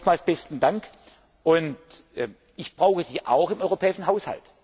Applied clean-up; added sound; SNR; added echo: none; none; none; none.